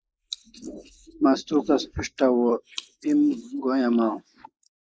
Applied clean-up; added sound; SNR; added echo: neural mask model Resemble Enhance denoiser.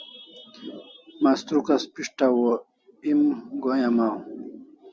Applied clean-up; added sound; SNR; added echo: none; none; none; none.